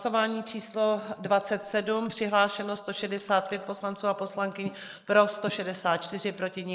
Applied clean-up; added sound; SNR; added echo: neural mask model Resemble Enhance denoiser.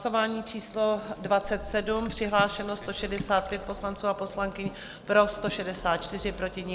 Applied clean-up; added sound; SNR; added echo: none; Water / Liquid; 15 dB; none.